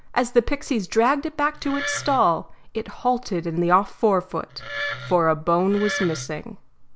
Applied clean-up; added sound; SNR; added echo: none; Wood; 9 dB; none.